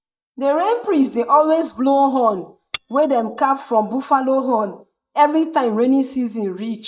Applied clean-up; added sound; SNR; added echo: neural mask model DeepFilterNet 3.